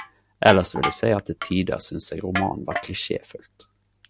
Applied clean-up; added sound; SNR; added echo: none; Crushing; 8 dB; none.